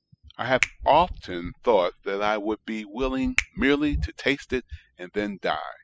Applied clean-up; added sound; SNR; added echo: classical method spectral subtraction.